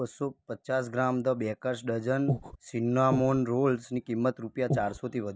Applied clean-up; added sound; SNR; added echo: neural mask model Resemble Enhance denoiser.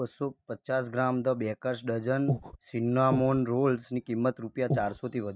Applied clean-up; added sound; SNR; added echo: neural mask model RNNoise.